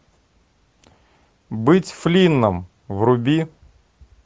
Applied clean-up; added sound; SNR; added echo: none; none; none; none.